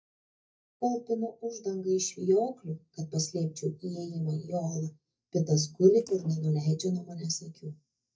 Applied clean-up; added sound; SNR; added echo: neural mask model DeepFilterNet 3.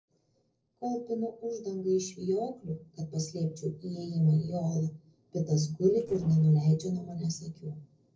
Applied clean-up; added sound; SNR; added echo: neural separator model SepFormer DNS4.